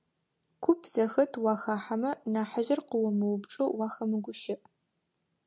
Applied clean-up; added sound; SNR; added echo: none; none; none; none.